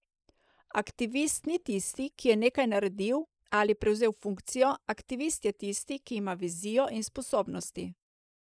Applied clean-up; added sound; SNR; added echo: neural mask model Resemble Enhance denoiser.